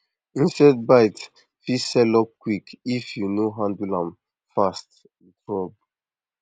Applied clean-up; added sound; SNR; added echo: none; none; none; none.